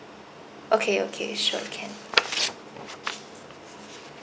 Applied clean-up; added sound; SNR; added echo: none; none; none; none.